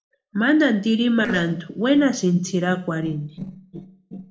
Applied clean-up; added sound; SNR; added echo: neural separator model SepFormer DNS4.